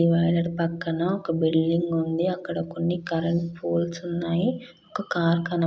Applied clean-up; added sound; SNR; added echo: none; none; none; none.